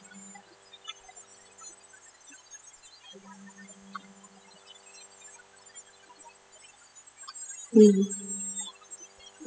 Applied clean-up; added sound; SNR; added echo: classical method spectral subtraction.